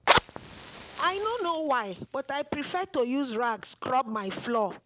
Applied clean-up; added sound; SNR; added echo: none; Fire; 4 dB; none.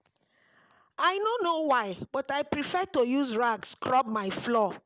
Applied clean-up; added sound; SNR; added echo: none; none; none; none.